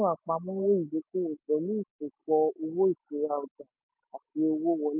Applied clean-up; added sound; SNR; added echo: none; none; none; none.